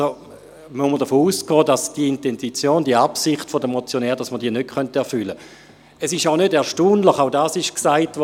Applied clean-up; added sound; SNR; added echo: none; none; none; none.